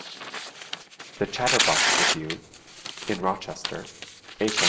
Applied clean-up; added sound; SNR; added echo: none; Tearing; -3 dB; reverberation time 2.9 s.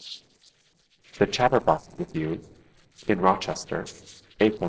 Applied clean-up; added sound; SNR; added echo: neural separator model SepFormer DNS4.